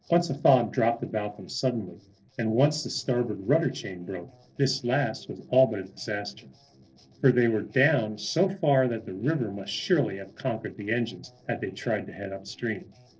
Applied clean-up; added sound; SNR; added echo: neural separator model SepFormer DNS4.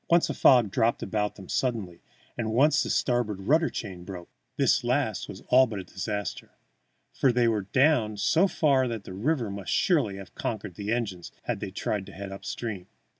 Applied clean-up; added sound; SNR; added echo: none; none; none; none.